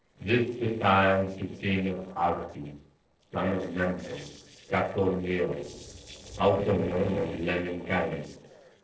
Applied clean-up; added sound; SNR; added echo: neural separator model SepFormer DNS4.